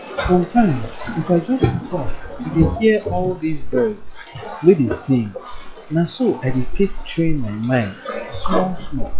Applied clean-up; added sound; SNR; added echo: classical method log-MMSE.